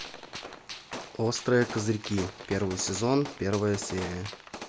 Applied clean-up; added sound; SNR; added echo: none; Gunshot, gunfire; 12 dB; none.